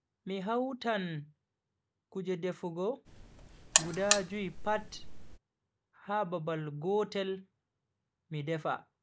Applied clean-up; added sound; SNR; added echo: none; Alarm; -4 dB; none.